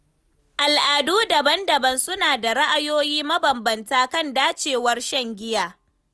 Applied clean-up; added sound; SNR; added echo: none; none; none; none.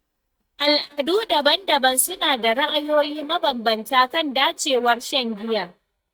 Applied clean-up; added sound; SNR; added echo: neural mask model DeepFilterNet 3.